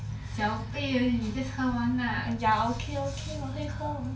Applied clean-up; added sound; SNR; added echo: none; none; none; reverberation time 0.2 s.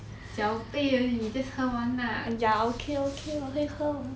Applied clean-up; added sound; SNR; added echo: none; none; none; none.